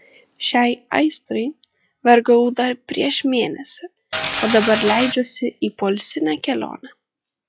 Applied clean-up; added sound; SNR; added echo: classical method log-MMSE.